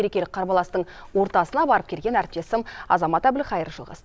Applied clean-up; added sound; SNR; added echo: none; none; none; none.